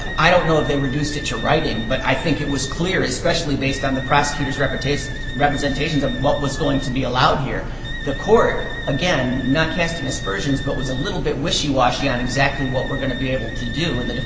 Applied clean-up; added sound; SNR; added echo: none; Wind instrument, woodwind instrument; 14 dB; none.